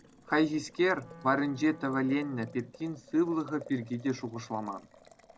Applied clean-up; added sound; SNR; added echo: none; Boiling + Wind instrument, woodwind instrument; 19 dB; none.